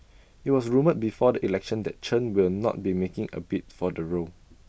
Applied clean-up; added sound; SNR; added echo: none; none; none; none.